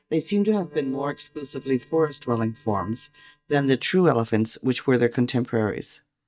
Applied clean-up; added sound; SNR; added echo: neural mask model DeepFilterNet 3.